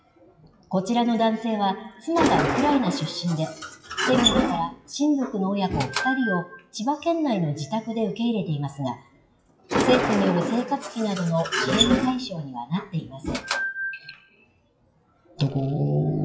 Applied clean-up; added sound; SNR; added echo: classical method WPE with log-MMSE.